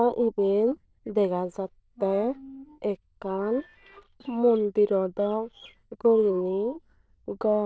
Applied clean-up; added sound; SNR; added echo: neural diffusion model UNIVERSE++.